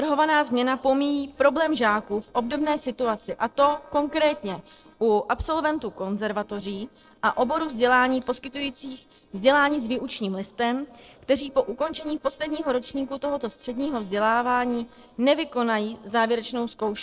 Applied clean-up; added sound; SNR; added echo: neural separator model SepFormer DNS4.